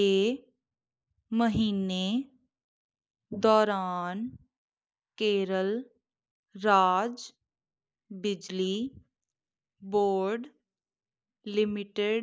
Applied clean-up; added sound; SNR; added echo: neural mask model Resemble Enhance denoiser.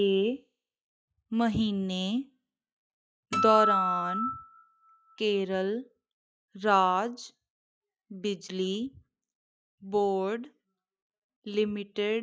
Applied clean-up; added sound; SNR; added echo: classical method log-MMSE.